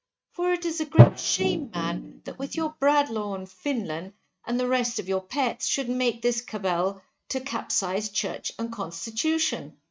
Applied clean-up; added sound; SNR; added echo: neural mask model RNNoise.